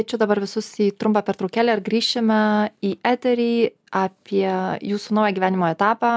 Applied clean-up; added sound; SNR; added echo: none; none; none; none.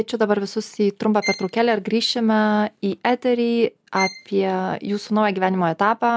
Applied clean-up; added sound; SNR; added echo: none; Bowed string instrument; 12 dB; none.